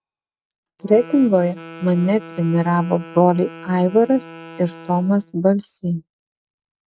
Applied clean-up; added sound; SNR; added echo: neural mask model RNNoise.